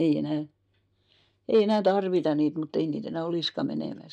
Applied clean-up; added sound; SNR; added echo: neural mask model DeepFilterNet 3.